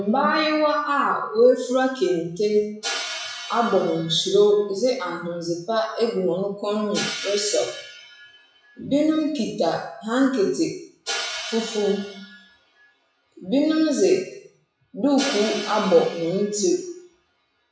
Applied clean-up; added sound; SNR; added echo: classical method WPE with log-MMSE.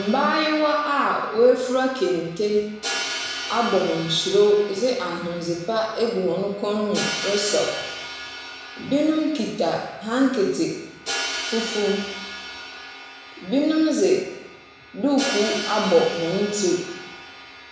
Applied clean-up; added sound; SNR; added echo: none; Crash cymbal; 10 dB; reverberation time 1.0 s.